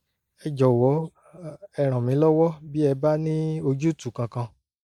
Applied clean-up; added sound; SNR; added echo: neural mask model Resemble Enhance denoiser.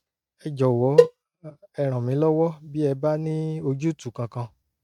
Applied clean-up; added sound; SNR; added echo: neural mask model RNNoise.